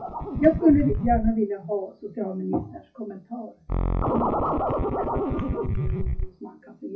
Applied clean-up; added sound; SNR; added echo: classical method WPE with log-MMSE.